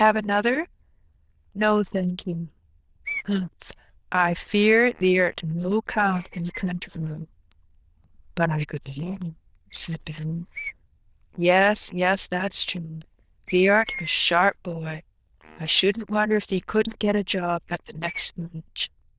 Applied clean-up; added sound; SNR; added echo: neural diffusion model UNIVERSE++.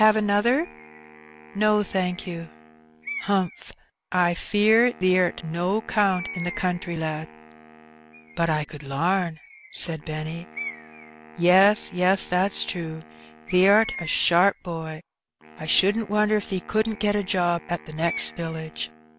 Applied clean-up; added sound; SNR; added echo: none; Wind instrument, woodwind instrument + Bird; 17 dB; none.